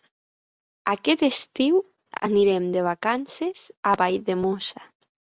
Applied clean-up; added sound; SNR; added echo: none; none; none; none.